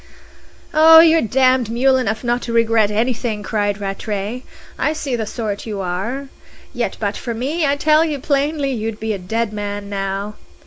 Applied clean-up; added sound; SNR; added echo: none; none; none; none.